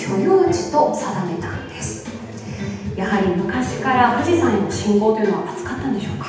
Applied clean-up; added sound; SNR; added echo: none; none; none; reverberation time 0.8 s.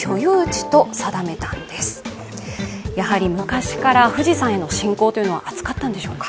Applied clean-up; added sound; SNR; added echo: none; none; none; none.